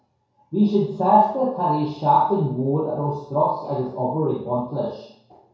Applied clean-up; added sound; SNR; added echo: none; none; none; reverberation time 0.6 s.